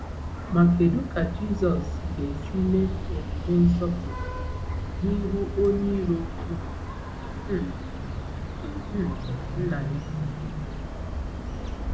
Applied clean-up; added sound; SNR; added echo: none; Vehicle horn, car horn, honking; 4 dB; reverberation time 0.3 s.